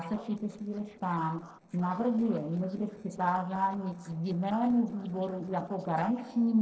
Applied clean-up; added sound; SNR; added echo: neural separator model SepFormer DNS4.